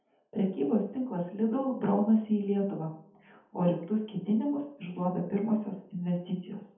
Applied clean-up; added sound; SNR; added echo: none; none; none; reverberation time 0.6 s.